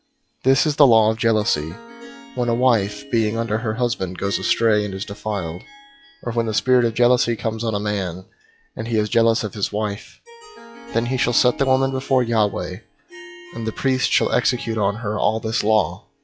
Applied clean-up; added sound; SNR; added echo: classical method log-MMSE.